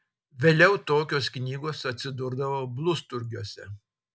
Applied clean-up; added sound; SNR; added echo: none; none; none; none.